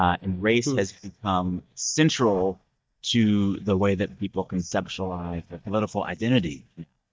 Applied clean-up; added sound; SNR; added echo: neural mask model DeepFilterNet 3.